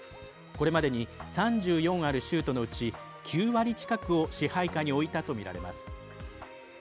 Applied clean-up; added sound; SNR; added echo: none; none; none; none.